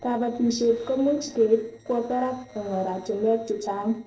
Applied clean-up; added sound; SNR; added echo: neural separator model SepFormer DNS4.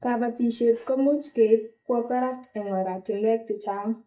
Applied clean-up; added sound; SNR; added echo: neural mask model DeepFilterNet 3.